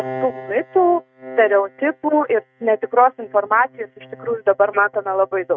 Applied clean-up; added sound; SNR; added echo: neural mask model RNNoise.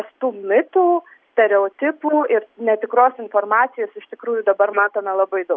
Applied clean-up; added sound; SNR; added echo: none; none; none; none.